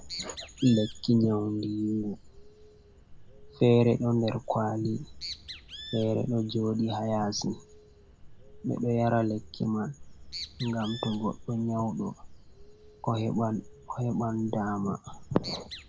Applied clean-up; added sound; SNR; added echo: none; Bird; 16 dB; none.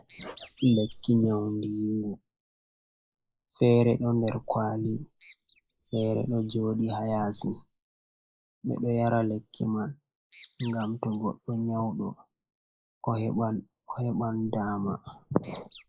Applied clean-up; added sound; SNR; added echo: neural mask model Resemble Enhance denoiser.